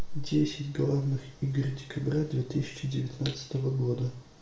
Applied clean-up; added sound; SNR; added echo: none; none; none; reverberation time 0.4 s.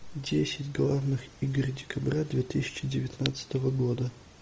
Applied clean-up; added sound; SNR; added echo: none; none; none; none.